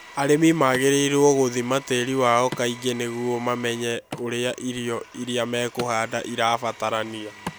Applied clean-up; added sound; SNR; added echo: none; Wood + Domestic sounds, home sounds; 18 dB; none.